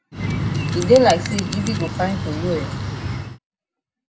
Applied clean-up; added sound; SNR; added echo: none; Bird; 3 dB; reverberation time 0.3 s.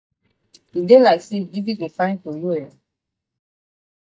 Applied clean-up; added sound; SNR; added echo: neural mask model DeepFilterNet 3.